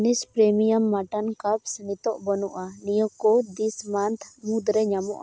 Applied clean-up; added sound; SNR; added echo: none; none; none; none.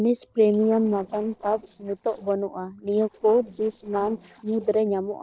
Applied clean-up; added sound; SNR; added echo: neural separator model SepFormer DNS4.